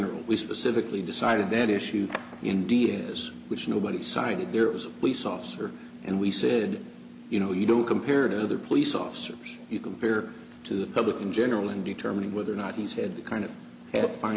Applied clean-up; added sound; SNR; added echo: none; none; none; none.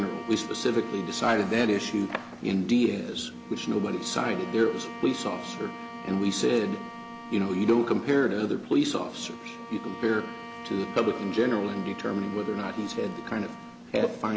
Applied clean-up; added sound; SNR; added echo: none; Bowed string instrument; 15 dB; none.